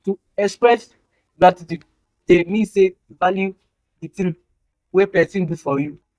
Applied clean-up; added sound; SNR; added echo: neural mask model DeepFilterNet 3.